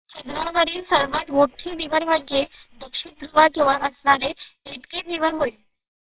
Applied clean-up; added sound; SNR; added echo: neural separator model SepFormer WHAMR!.